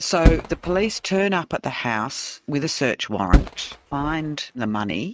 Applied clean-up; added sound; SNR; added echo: neural mask model RNNoise.